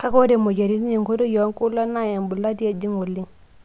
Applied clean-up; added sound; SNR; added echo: none; none; none; none.